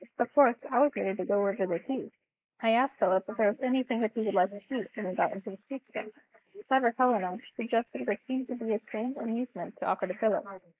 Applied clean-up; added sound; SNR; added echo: neural mask model Resemble Enhance denoiser.